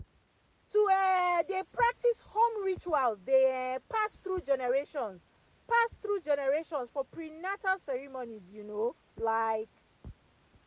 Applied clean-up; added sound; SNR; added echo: none; none; none; none.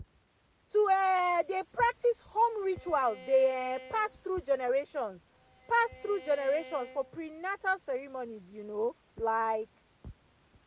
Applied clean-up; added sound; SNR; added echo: none; Bowed string instrument; 19 dB; none.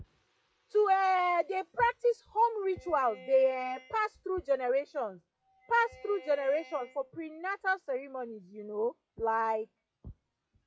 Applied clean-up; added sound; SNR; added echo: classical method log-MMSE.